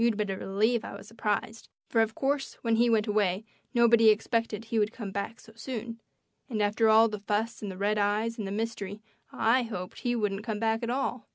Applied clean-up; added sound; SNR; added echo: none; none; none; none.